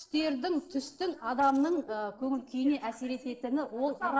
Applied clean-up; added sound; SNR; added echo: neural separator model SepFormer DNS4.